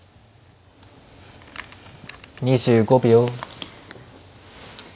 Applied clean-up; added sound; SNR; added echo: none; none; none; none.